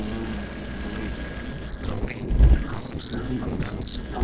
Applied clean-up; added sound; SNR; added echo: neural separator model SepFormer DNS4.